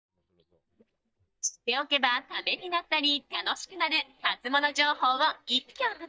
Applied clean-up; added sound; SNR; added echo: neural mask model DeepFilterNet 3.